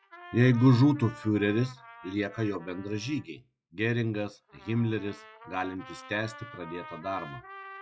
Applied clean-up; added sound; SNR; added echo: classical method log-MMSE.